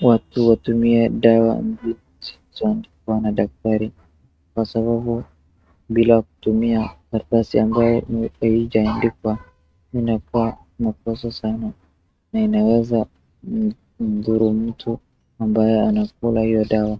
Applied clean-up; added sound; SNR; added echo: neural mask model RNNoise.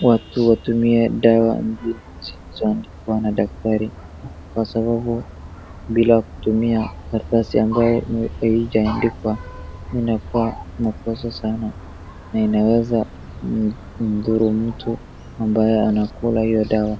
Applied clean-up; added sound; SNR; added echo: none; Vehicle horn, car horn, honking; 16 dB; none.